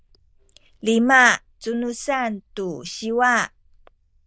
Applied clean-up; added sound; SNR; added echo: neural diffusion model UNIVERSE++.